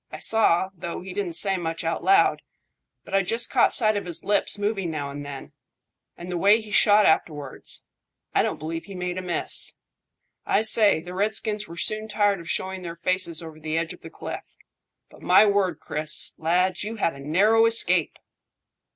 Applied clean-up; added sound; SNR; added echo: none; none; none; none.